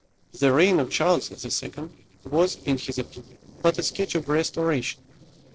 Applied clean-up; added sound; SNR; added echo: neural separator model SepFormer DNS4.